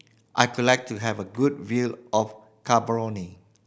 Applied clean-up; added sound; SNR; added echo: none; none; none; none.